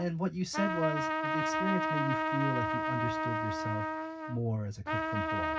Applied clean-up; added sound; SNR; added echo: none; Trumpet; -2 dB; reverberation time 0.4 s.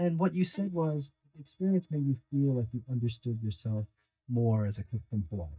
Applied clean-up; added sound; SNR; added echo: neural mask model DeepFilterNet 3.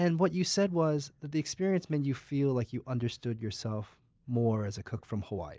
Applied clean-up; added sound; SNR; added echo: none; none; none; none.